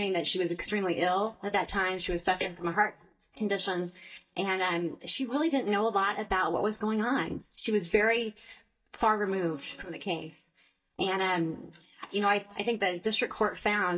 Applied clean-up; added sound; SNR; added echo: neural mask model DeepFilterNet 3.